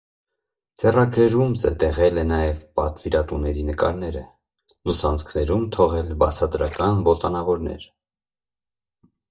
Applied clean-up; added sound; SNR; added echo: neural mask model DeepFilterNet 3.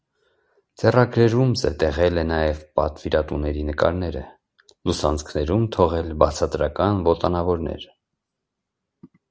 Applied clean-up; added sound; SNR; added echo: none; none; none; none.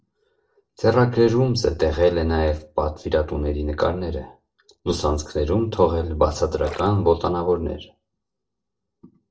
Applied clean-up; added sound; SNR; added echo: neural separator model SepFormer DNS4.